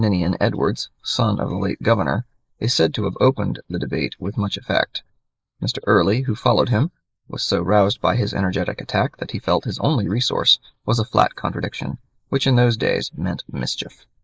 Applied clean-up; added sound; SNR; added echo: neural mask model Resemble Enhance denoiser.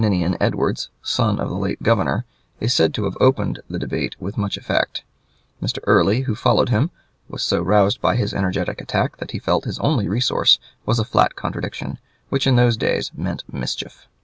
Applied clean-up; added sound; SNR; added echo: none; none; none; none.